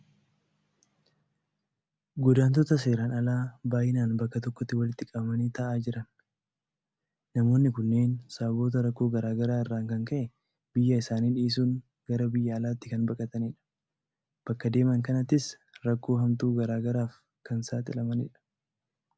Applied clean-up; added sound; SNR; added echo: none; none; none; none.